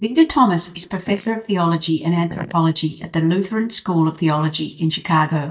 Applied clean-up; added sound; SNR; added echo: neural mask model DeepFilterNet 3.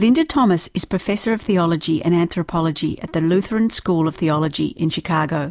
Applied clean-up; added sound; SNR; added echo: none; none; none; none.